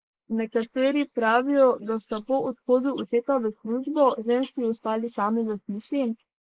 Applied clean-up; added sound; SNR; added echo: neural mask model Resemble Enhance denoiser.